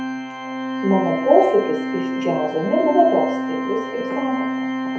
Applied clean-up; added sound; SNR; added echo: none; Organ; 5 dB; reverberation time 0.7 s.